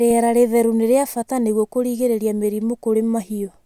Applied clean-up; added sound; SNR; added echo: none; none; none; none.